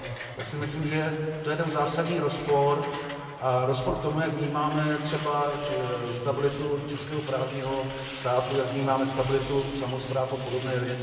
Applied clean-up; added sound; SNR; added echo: none; Truck; 15 dB; reverberation time 2.0 s.